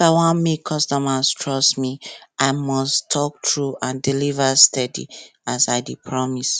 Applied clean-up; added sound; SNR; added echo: none; none; none; none.